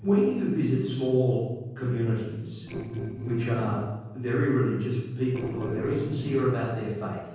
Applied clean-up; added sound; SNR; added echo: neural separator model SepFormer DNS4.